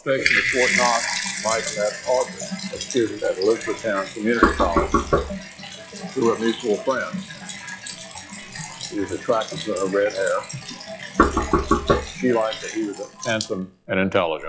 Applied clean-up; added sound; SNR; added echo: classical method log-MMSE.